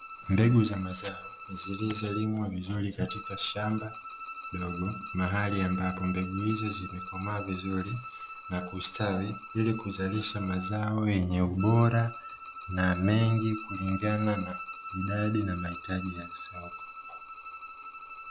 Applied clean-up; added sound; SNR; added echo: none; Bowed string instrument; 11 dB; none.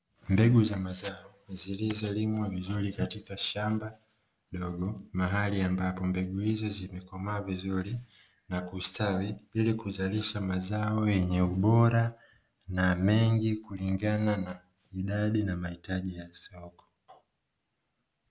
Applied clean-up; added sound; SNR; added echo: none; none; none; none.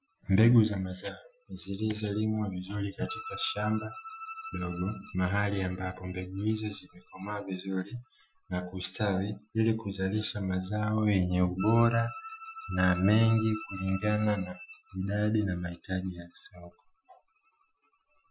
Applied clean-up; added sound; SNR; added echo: classical method Wiener filter.